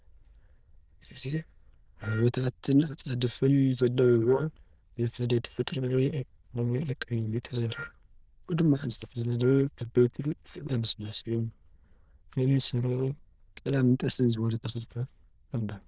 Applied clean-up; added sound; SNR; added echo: neural diffusion model UNIVERSE++.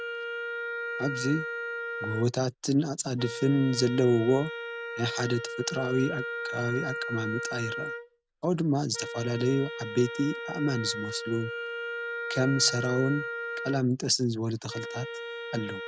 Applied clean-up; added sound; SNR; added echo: none; Wind instrument, woodwind instrument; 7 dB; none.